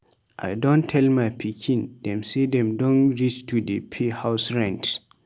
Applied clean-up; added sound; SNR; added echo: none; none; none; none.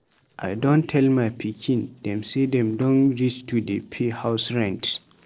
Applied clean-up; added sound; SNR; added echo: neural separator model SepFormer DNS4.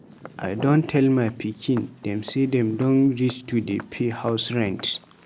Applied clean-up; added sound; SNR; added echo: none; Walk, footsteps; 19 dB; none.